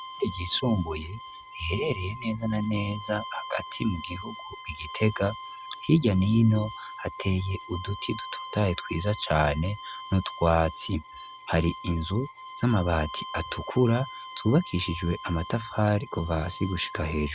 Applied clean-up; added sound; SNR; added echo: none; Bowed string instrument; 13 dB; none.